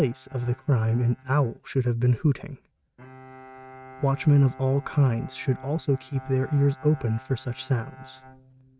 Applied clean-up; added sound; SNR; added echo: neural mask model RNNoise.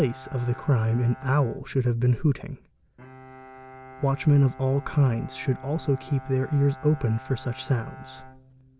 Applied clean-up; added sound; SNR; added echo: none; Bowed string instrument; 19 dB; none.